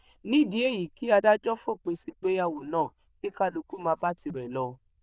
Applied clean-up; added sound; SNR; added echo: neural diffusion model UNIVERSE++.